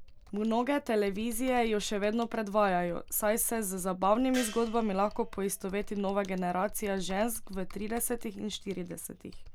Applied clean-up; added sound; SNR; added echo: none; Gong + Computer keyboard; 12 dB; none.